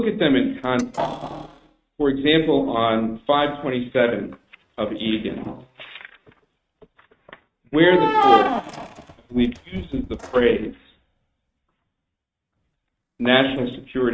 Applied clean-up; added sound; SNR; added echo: neural mask model RNNoise.